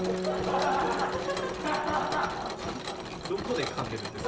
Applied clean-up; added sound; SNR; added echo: none; Mechanisms + Guitar; 3 dB; none.